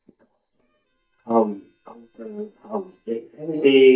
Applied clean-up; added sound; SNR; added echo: neural mask model DeepFilterNet 3.